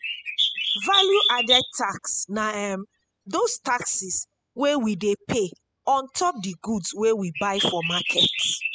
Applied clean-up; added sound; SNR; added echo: classical method spectral subtraction.